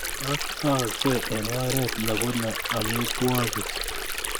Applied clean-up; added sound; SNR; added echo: none; Stream; 1 dB; none.